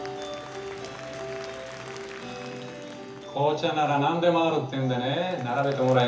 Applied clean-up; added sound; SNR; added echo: none; Applause / Crowd; 19 dB; reverberation time 0.7 s.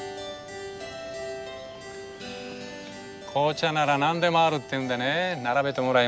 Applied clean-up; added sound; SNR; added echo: none; none; none; none.